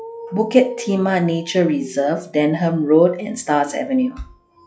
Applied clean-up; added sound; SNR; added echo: classical method log-MMSE.